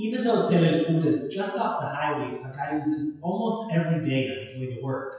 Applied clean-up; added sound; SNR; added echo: classical method WPE with log-MMSE.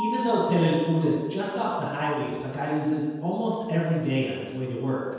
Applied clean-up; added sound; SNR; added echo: none; Mallet percussion; 13 dB; reverberation time 1.2 s.